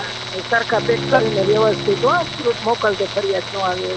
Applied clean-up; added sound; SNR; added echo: none; Tools + Bowed string instrument; 7 dB; none.